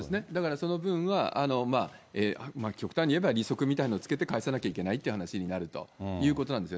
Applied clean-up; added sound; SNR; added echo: none; none; none; none.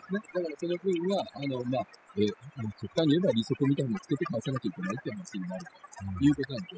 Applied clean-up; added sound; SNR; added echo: classical method spectral subtraction.